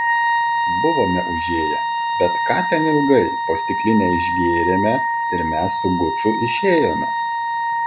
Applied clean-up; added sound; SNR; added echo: none; Wind instrument, woodwind instrument; 0 dB; none.